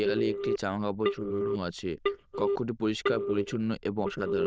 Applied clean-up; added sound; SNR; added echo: neural diffusion model UNIVERSE++.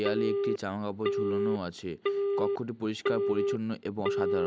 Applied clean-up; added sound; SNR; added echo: none; Telephone; -3 dB; none.